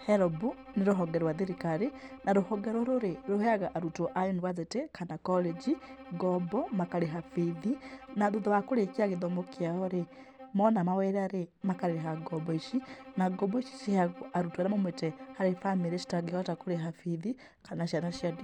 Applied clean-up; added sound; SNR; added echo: none; Bowed string instrument; 18 dB; none.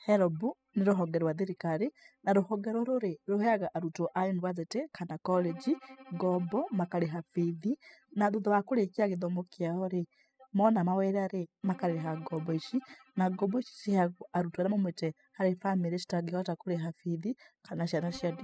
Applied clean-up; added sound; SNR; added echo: classical method spectral subtraction.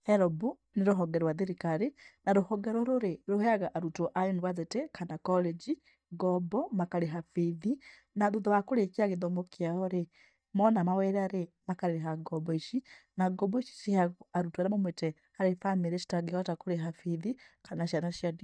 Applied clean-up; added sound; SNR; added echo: neural mask model DeepFilterNet 3.